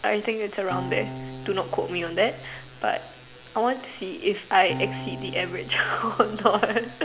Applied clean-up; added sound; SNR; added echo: none; Acoustic guitar; 13 dB; none.